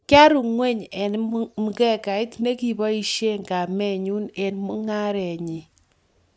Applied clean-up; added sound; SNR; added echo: none; none; none; none.